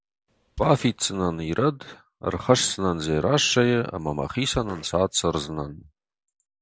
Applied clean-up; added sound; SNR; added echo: none; Bass drum + Fart; 19 dB; none.